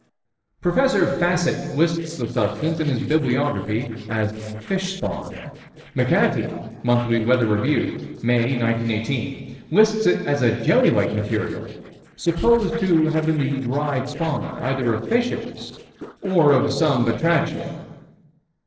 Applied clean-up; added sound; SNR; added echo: neural separator model SepFormer DNS4.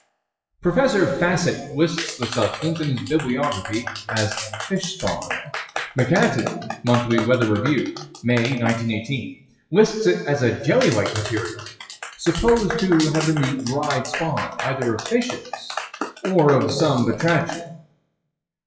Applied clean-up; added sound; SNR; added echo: classical method WPE with log-MMSE.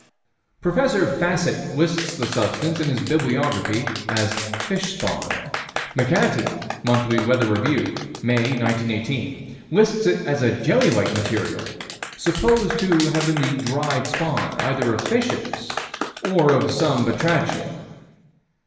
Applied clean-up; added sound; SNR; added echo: none; Clapping; 9 dB; reverberation time 1.3 s.